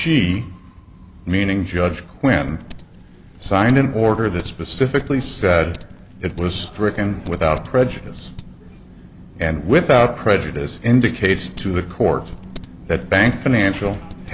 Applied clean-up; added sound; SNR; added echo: none; Typing; 18 dB; none.